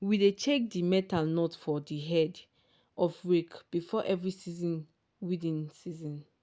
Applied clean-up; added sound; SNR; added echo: none; none; none; none.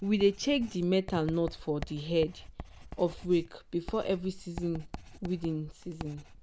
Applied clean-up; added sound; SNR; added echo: none; Writing; 13 dB; none.